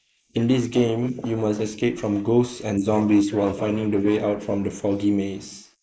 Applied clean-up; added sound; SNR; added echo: neural mask model Resemble Enhance denoiser.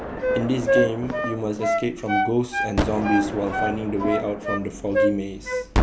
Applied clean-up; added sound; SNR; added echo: none; Wind instrument, woodwind instrument + Gunshot, gunfire; -1 dB; none.